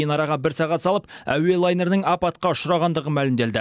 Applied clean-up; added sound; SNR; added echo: none; none; none; none.